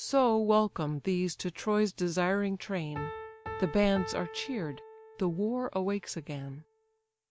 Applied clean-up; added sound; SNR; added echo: none; Piano; 16 dB; none.